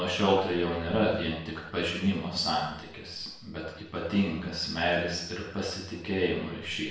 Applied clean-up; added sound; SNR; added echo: none; none; none; reverberation time 0.7 s.